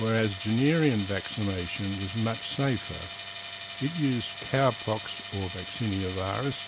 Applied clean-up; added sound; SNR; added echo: none; Tools; 8 dB; none.